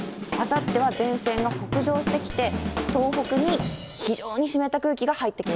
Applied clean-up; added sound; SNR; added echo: none; Drum / Drum kit; 5 dB; none.